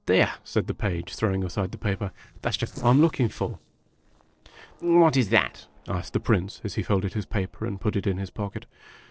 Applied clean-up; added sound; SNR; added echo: neural separator model SepFormer DNS4.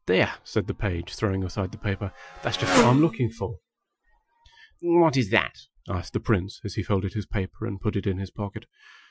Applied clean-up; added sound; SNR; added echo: classical method Wiener filter.